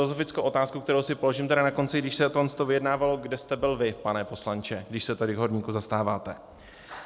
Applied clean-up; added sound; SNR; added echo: none; none; none; none.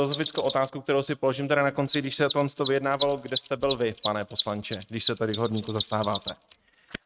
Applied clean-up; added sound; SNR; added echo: neural mask model RNNoise.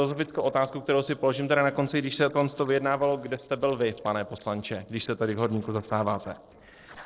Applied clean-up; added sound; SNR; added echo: neural separator model SepFormer DNS4.